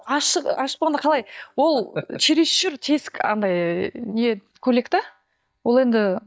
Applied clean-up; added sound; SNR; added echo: neural mask model DeepFilterNet 3.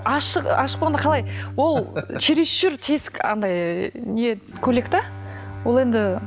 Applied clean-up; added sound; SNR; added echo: none; Bowed string instrument; 12 dB; none.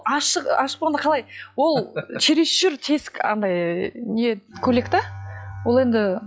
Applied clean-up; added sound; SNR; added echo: classical method log-MMSE.